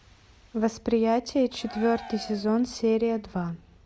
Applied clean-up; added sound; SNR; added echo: none; Cheering; 17 dB; none.